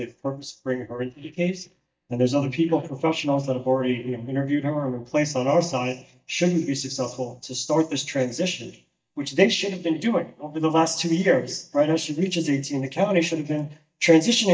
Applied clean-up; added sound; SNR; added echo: neural mask model DeepFilterNet 3.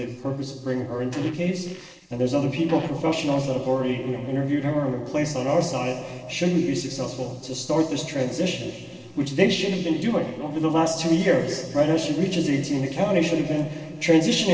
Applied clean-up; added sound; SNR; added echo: neural separator model SepFormer DNS4.